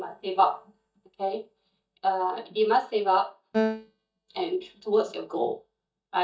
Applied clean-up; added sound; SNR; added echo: neural mask model DeepFilterNet 3.